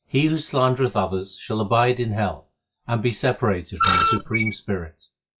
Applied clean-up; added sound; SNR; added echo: classical method log-MMSE.